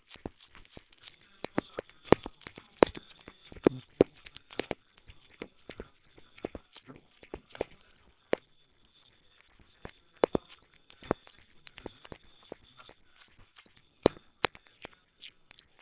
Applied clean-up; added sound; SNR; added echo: neural separator model SepFormer WHAMR!.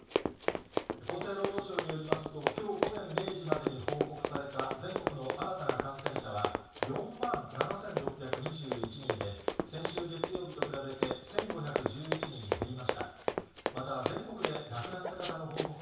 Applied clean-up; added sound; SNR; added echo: none; Run; -3 dB; reverberation time 0.7 s.